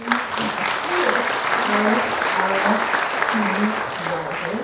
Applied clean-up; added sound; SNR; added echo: none; Applause; -4 dB; reverberation time 0.6 s.